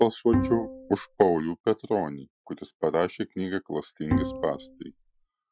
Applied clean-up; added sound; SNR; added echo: classical method Wiener filter.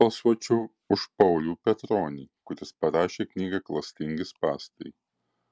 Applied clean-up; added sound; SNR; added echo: none; none; none; none.